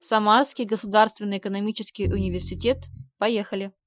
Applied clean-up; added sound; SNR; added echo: classical method Wiener filter.